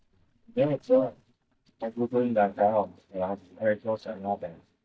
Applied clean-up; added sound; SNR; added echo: neural mask model DeepFilterNet 3.